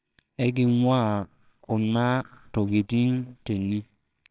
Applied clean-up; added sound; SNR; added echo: neural separator model SepFormer WHAMR!.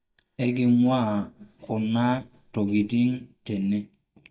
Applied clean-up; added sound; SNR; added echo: neural mask model DeepFilterNet 3.